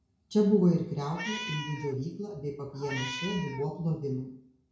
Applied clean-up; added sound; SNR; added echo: none; Meow; 8 dB; reverberation time 0.6 s.